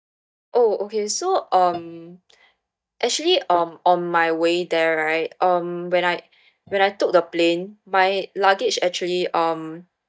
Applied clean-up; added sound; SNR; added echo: neural mask model DeepFilterNet 3.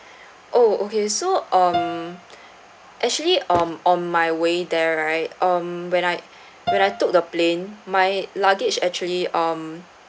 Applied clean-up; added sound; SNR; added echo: none; Piano; 12 dB; none.